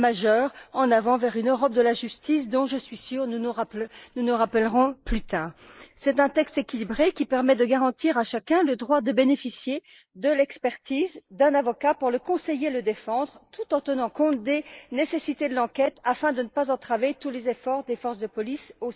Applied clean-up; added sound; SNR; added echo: neural mask model Resemble Enhance denoiser.